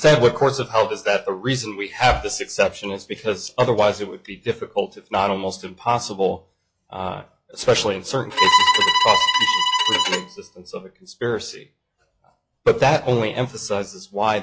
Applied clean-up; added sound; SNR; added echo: classical method log-MMSE.